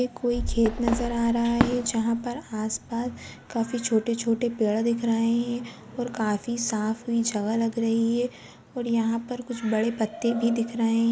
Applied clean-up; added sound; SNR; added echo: none; Fireworks; 6 dB; none.